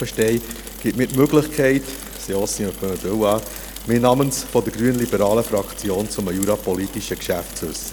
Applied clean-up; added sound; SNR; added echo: none; Mechanisms / Bicycle; 13 dB; none.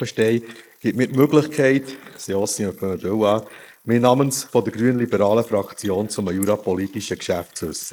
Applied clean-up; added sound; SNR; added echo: neural mask model Resemble Enhance denoiser.